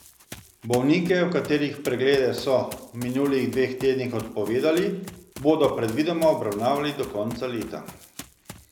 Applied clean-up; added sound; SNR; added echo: none; Run; 19 dB; none.